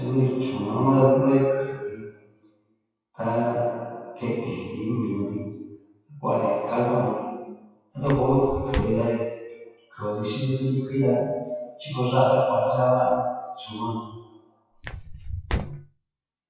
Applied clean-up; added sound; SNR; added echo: classical method WPE with log-MMSE.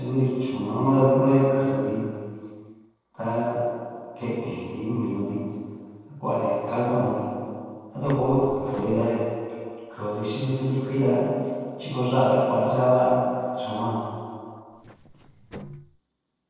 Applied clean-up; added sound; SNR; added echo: neural separator model SepFormer DNS4.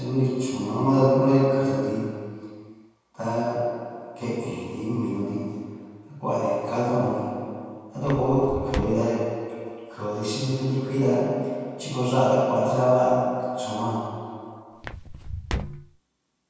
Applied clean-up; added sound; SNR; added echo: none; Walk, footsteps; 8 dB; reverberation time 2.0 s.